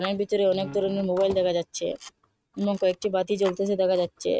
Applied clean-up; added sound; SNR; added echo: neural mask model RNNoise.